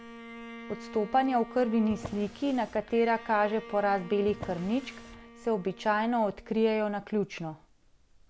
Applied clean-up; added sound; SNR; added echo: none; Drawer open or close + Bowed string instrument; 16 dB; none.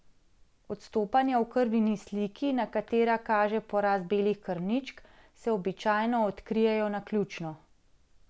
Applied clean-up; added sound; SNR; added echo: none; none; none; none.